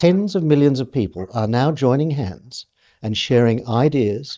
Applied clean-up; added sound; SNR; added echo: neural mask model DeepFilterNet 3.